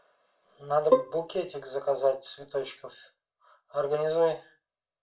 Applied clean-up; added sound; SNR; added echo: none; Bowed string instrument; -4 dB; reverberation time 0.2 s.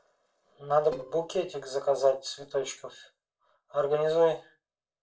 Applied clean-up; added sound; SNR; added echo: neural separator model SepFormer DNS4.